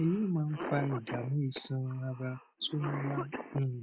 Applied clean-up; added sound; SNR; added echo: none; Cough; 14 dB; none.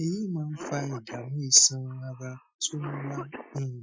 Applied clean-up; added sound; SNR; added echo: classical method Wiener filter.